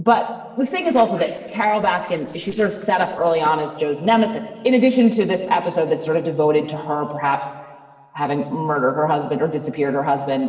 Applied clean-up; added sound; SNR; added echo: neural separator model SepFormer DNS4.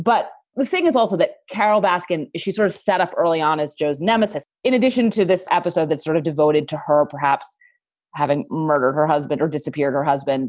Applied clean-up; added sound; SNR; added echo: none; none; none; none.